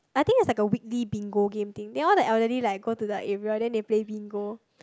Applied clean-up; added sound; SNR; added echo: none; none; none; none.